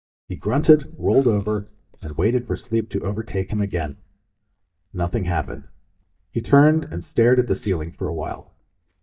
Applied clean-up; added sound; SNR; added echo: neural mask model DeepFilterNet 3.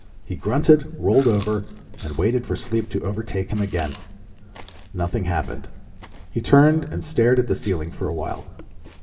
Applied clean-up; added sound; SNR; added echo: none; Chewing, mastication; 13 dB; reverberation time 1.9 s.